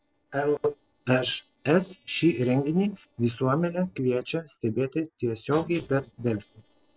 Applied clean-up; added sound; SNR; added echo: neural separator model SepFormer DNS4.